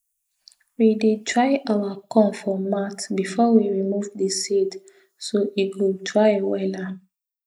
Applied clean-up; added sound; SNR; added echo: neural mask model Resemble Enhance denoiser.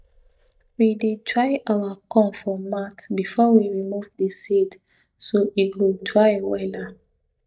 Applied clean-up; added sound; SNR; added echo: neural mask model DeepFilterNet 3.